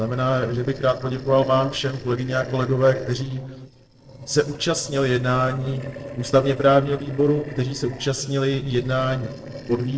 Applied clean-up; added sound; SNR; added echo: neural separator model SepFormer DNS4.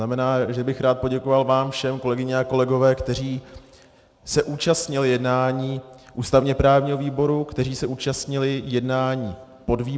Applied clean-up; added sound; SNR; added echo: none; none; none; none.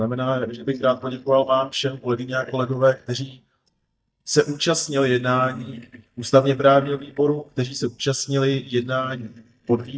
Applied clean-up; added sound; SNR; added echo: neural mask model DeepFilterNet 3.